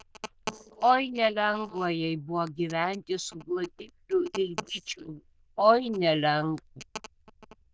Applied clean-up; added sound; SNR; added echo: neural diffusion model UNIVERSE++.